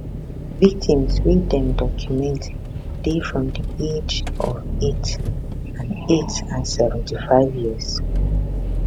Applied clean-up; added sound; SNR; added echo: none; Engine; 2 dB; none.